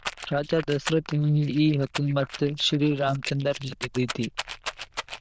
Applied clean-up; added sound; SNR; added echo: neural diffusion model UNIVERSE++.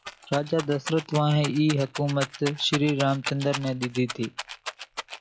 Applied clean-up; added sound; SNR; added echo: classical method log-MMSE.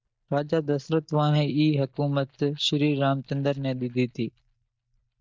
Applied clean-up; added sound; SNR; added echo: neural mask model DeepFilterNet 3.